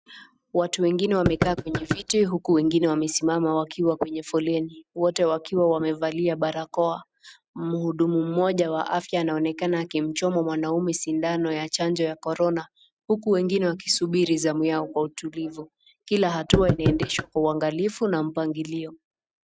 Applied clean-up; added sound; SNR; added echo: neural mask model RNNoise.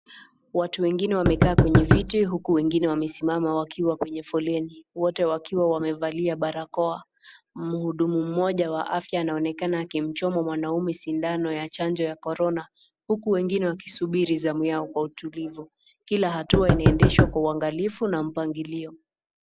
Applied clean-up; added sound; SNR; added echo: none; Knock; -3 dB; none.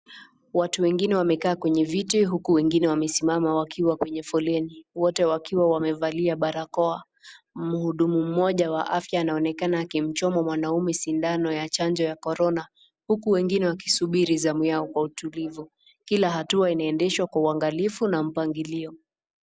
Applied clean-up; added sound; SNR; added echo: none; none; none; none.